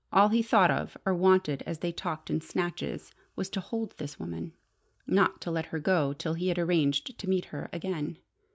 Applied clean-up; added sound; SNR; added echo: neural mask model Resemble Enhance denoiser.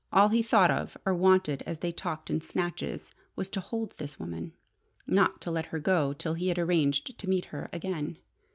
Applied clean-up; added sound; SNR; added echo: none; none; none; none.